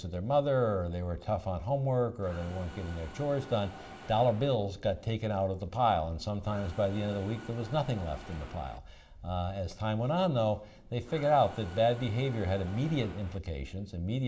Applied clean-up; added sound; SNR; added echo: none; Mechanisms; 16 dB; reverberation time 0.7 s.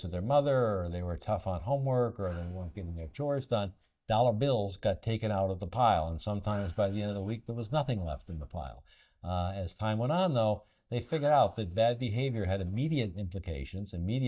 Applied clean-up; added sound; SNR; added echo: neural mask model DeepFilterNet 3.